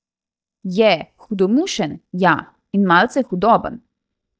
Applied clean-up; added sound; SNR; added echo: neural mask model DeepFilterNet 3.